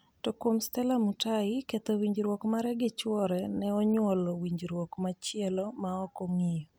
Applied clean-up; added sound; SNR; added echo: none; none; none; none.